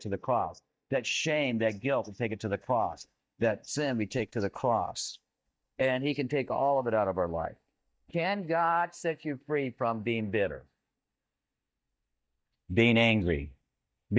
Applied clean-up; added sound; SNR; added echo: neural mask model DeepFilterNet 3.